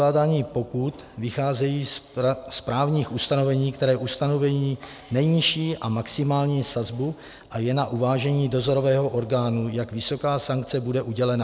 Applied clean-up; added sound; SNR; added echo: none; none; none; none.